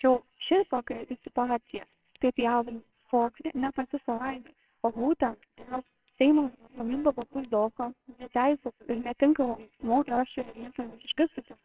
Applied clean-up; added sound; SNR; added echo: neural separator model SepFormer WHAMR!.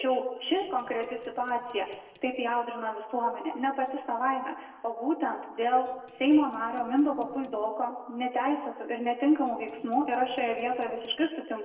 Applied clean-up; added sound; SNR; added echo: neural separator model SepFormer DNS4.